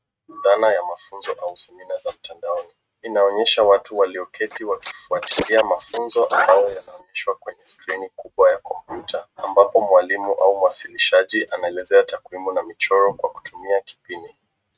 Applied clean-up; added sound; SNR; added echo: neural mask model RNNoise.